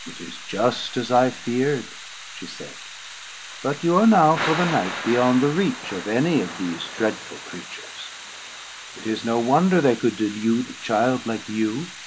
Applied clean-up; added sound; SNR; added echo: none; Thunder / Rain; 12 dB; none.